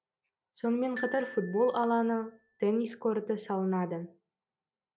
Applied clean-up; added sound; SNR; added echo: none; Glockenspiel; 16 dB; none.